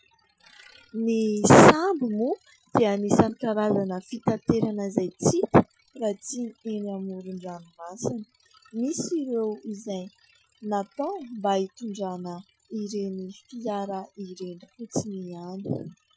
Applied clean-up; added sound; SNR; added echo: classical method Wiener filter.